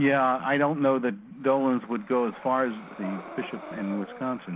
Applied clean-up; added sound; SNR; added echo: none; Breathing; 17 dB; none.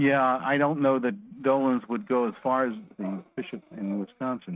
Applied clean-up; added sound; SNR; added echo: neural mask model RNNoise.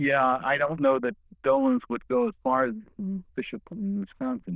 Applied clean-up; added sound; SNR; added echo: neural diffusion model UNIVERSE++.